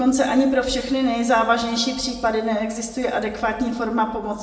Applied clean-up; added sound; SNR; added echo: none; none; none; reverberation time 0.7 s.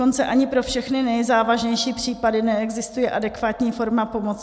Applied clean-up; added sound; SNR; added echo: none; none; none; none.